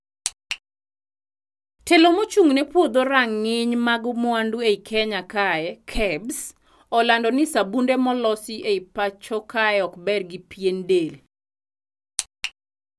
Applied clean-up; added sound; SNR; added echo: none; none; none; none.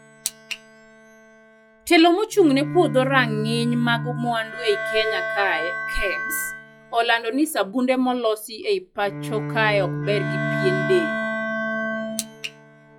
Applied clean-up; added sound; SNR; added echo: classical method log-MMSE.